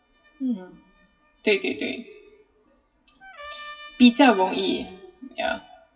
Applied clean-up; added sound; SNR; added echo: classical method WPE with log-MMSE.